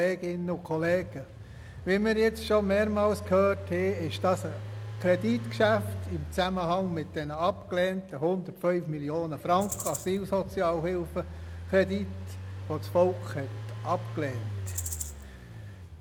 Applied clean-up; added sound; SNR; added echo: none; Engine + Rattle (instrument); 10 dB; none.